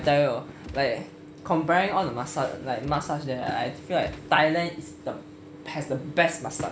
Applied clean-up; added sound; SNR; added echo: none; Gunshot, gunfire; 18 dB; none.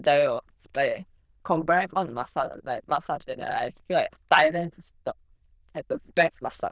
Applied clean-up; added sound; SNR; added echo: neural diffusion model UNIVERSE++.